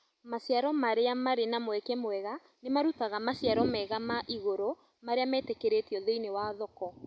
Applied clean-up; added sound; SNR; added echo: none; none; none; none.